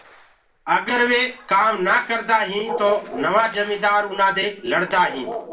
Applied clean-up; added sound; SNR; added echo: neural separator model SepFormer DNS4.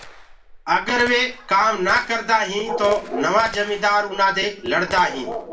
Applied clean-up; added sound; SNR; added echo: none; Gunshot, gunfire; 19 dB; reverberation time 0.4 s.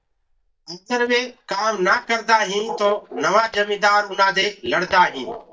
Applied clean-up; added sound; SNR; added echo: neural mask model DeepFilterNet 3.